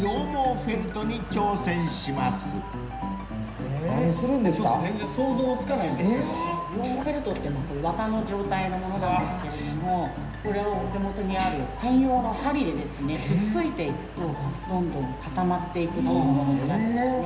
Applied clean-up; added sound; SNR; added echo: none; Mechanical fan; 13 dB; reverberation time 0.9 s.